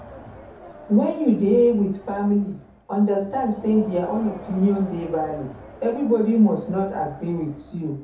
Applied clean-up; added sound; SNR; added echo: none; Crowd; 20 dB; reverberation time 0.5 s.